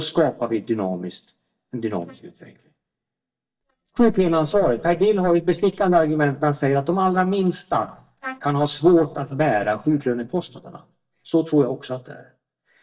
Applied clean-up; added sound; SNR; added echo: neural mask model DeepFilterNet 3.